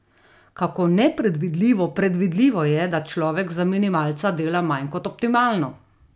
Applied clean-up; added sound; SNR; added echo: none; none; none; none.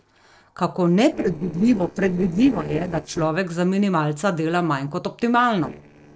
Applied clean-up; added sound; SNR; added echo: neural separator model SepFormer DNS4.